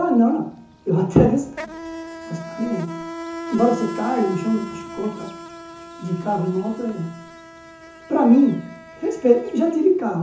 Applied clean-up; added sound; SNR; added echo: none; Insect; 14 dB; reverberation time 0.6 s.